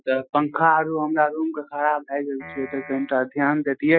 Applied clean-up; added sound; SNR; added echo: classical method Wiener filter.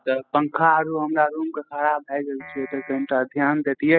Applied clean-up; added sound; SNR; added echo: classical method spectral subtraction.